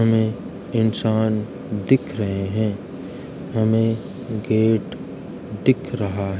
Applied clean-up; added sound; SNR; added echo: none; none; none; none.